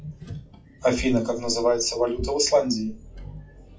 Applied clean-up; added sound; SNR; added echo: classical method WPE with log-MMSE.